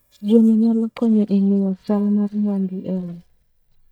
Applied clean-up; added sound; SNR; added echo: neural mask model DeepFilterNet 3.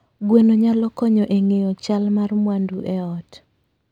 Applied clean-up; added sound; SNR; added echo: none; none; none; none.